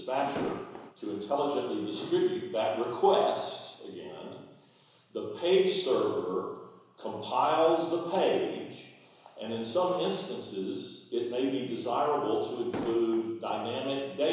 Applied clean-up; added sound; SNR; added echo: none; Explosion; 7 dB; reverberation time 1.0 s.